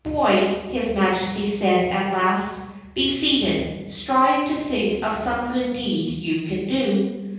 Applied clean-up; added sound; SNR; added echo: none; none; none; reverberation time 1.3 s.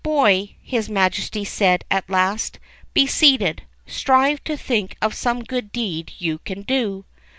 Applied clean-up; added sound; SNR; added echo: none; none; none; none.